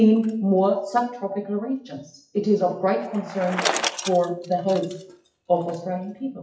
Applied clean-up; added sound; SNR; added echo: classical method WPE with log-MMSE.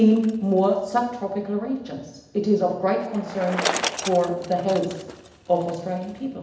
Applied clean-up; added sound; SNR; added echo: none; Bicycle; 11 dB; reverberation time 0.8 s.